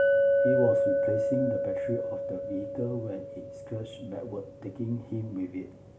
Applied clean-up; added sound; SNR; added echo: none; Chink, clink; -5 dB; none.